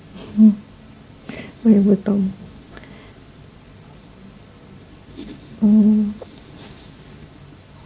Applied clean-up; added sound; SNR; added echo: none; none; none; reverberation time 0.3 s.